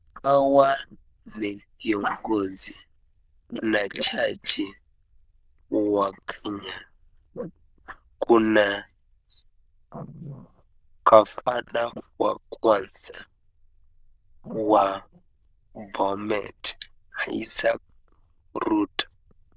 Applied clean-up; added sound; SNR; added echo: neural diffusion model UNIVERSE++.